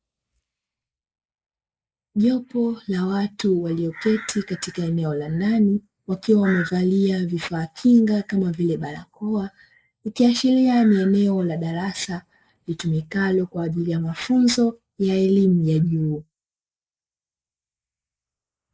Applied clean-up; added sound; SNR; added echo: neural mask model Resemble Enhance denoiser.